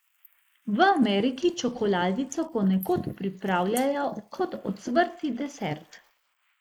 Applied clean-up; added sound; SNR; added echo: neural mask model Resemble Enhance denoiser.